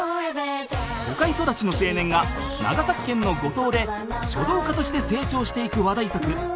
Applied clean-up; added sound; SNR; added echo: none; none; none; none.